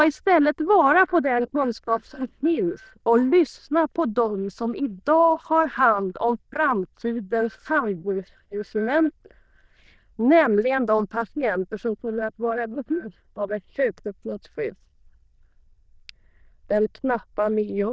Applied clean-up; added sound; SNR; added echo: neural diffusion model UNIVERSE++.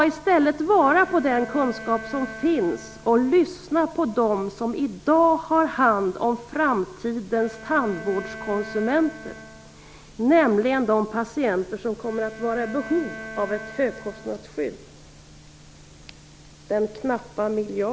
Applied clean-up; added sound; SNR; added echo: none; Bowed string instrument; 16 dB; none.